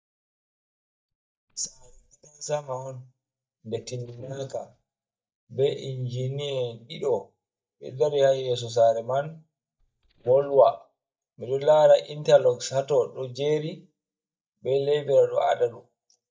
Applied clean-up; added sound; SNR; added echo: neural mask model DeepFilterNet 3.